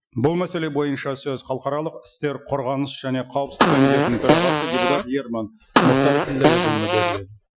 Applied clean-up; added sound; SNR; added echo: classical method Wiener filter.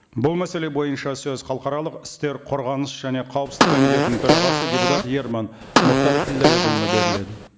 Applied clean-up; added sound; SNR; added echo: none; Fart; -5 dB; none.